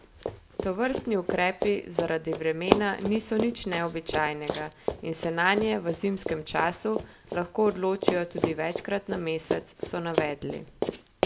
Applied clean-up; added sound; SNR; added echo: none; Run; 4 dB; none.